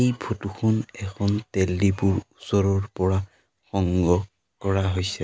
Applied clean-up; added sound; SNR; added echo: none; none; none; none.